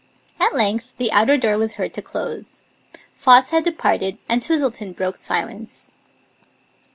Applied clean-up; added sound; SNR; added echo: none; none; none; none.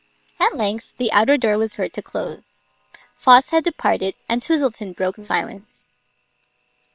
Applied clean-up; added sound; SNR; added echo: neural separator model SepFormer WHAM!.